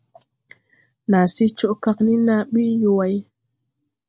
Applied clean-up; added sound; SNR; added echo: none; none; none; none.